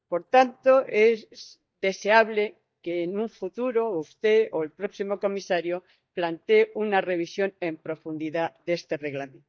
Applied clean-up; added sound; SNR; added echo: neural mask model DeepFilterNet 3.